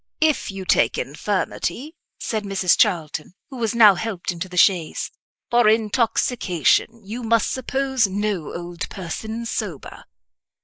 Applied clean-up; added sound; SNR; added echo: neural mask model Resemble Enhance denoiser.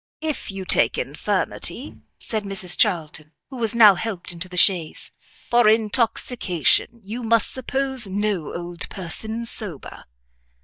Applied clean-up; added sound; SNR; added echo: neural mask model DeepFilterNet 3.